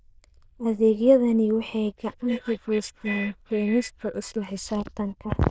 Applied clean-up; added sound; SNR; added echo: neural diffusion model UNIVERSE++.